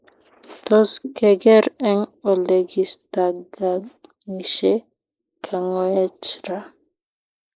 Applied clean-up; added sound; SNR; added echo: neural mask model Resemble Enhance denoiser.